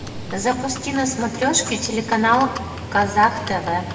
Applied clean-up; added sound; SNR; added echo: none; Livestock, farm animals, working animals; 10 dB; reverberation time 1.2 s.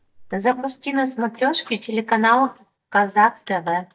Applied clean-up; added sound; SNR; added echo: neural mask model DeepFilterNet 3.